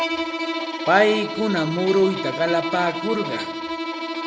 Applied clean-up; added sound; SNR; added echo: none; Bowed string instrument; 5 dB; none.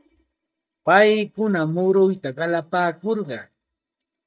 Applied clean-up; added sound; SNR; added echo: neural mask model DeepFilterNet 3.